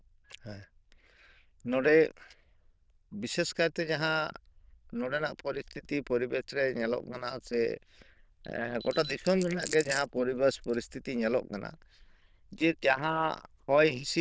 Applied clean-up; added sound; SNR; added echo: neural diffusion model UNIVERSE++.